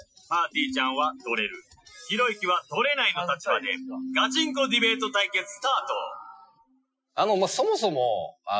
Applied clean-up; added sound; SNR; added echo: classical method Wiener filter.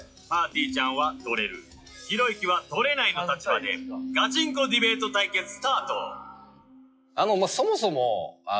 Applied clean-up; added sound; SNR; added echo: classical method log-MMSE.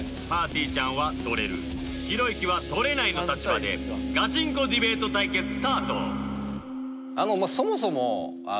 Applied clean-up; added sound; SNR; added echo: none; Keyboard (musical); 7 dB; none.